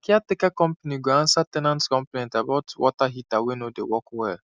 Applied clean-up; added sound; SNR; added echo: none; none; none; none.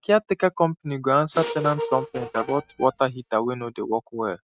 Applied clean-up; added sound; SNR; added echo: neural mask model RNNoise.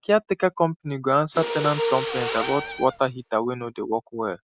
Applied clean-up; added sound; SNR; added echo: none; Mechanisms + Cupboard open or close / Door; 6 dB; none.